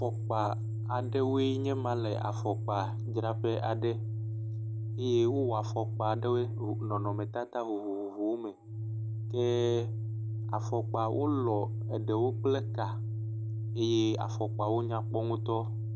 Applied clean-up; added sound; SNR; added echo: none; Organ; 2 dB; none.